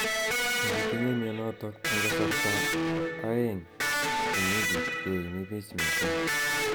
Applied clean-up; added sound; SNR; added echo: none; Electric guitar; -5 dB; none.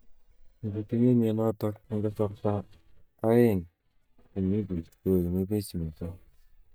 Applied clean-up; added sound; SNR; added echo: neural mask model DeepFilterNet 3.